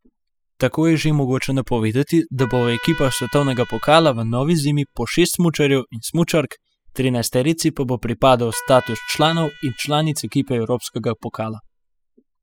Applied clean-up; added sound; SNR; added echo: classical method spectral subtraction.